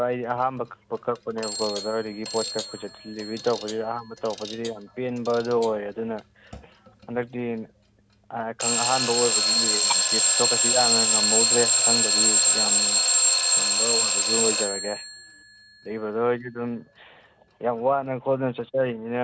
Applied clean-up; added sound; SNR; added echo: none; Alarm / Clock; -4 dB; none.